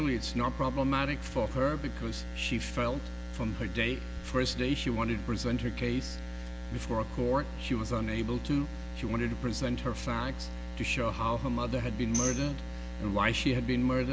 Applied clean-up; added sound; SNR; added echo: none; Tambourine; 10 dB; none.